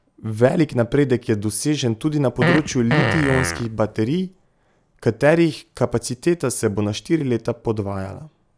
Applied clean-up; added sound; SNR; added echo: none; Fart; 1 dB; none.